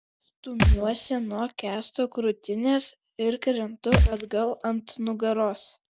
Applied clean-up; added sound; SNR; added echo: none; Thump, thud; -1 dB; none.